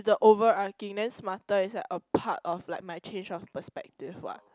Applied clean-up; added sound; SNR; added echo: none; none; none; none.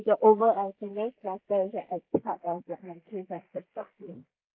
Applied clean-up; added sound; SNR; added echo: neural mask model Resemble Enhance denoiser.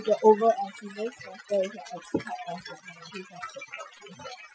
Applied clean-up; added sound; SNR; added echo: classical method Wiener filter.